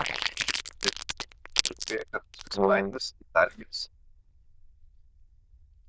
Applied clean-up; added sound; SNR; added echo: neural diffusion model UNIVERSE++.